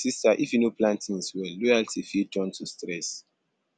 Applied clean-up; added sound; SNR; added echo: none; none; none; none.